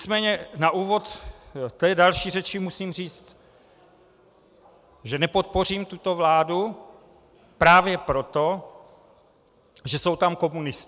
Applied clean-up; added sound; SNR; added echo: none; none; none; none.